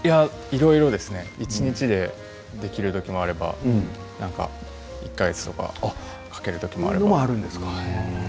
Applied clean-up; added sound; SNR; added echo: none; none; none; none.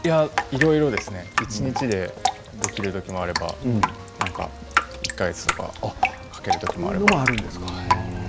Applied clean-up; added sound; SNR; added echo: none; Drip; 2 dB; none.